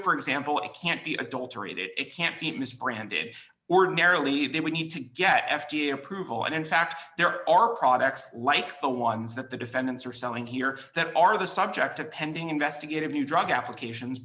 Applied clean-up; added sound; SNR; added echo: none; none; none; none.